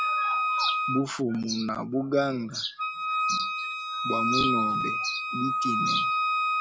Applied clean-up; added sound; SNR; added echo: none; Wind instrument, woodwind instrument; -3 dB; none.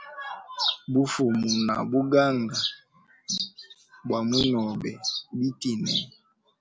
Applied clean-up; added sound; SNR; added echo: none; none; none; none.